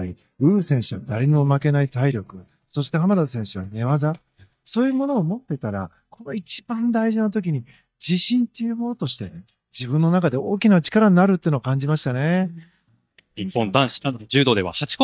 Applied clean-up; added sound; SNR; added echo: neural mask model DeepFilterNet 3.